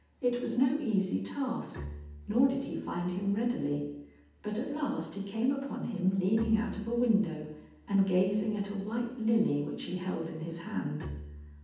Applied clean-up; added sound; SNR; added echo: none; Bowed string instrument; 18 dB; reverberation time 0.9 s.